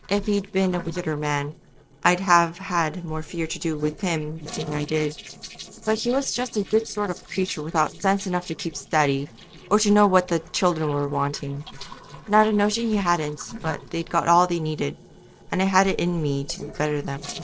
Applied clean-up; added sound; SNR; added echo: neural separator model SepFormer DNS4.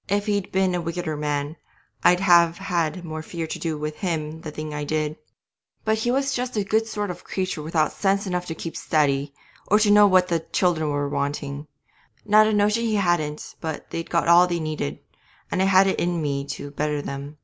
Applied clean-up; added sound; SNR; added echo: none; none; none; none.